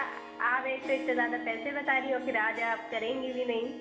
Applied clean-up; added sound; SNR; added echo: none; Harp; 10 dB; reverberation time 0.5 s.